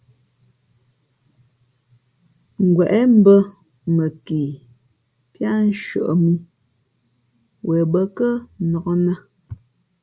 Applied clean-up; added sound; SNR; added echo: none; none; none; none.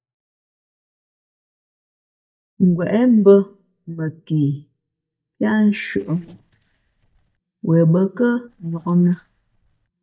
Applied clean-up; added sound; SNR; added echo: neural mask model DeepFilterNet 3.